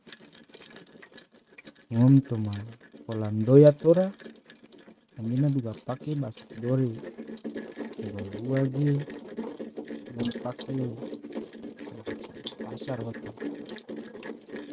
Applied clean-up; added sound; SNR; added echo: neural mask model RNNoise.